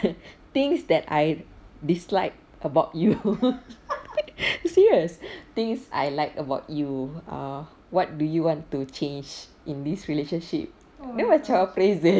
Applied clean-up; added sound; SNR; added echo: none; none; none; none.